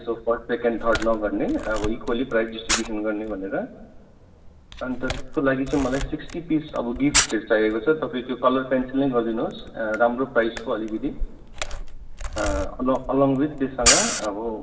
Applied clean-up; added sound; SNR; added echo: none; Camera; 5 dB; reverberation time 2.5 s.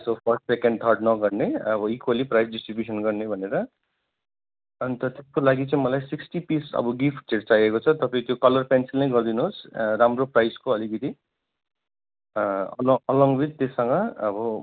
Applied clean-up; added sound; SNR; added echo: none; none; none; none.